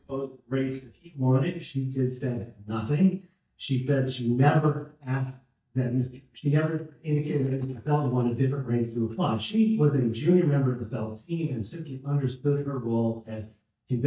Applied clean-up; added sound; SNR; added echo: neural mask model DeepFilterNet 3.